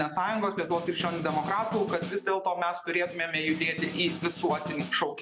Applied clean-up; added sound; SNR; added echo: none; Snare drum; 10 dB; none.